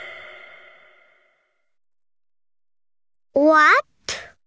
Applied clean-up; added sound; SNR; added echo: none; none; none; none.